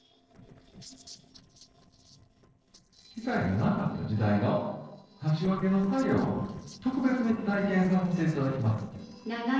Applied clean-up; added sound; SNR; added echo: neural separator model SepFormer DNS4.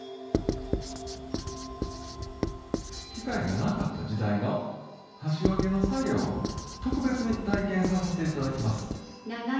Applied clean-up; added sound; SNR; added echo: none; Writing; 4 dB; reverberation time 1.2 s.